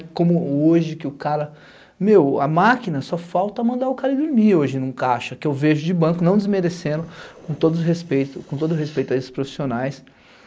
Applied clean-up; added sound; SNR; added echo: neural mask model Resemble Enhance denoiser.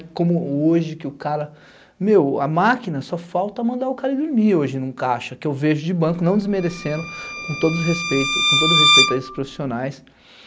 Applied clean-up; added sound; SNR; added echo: none; Bowed string instrument; -1 dB; none.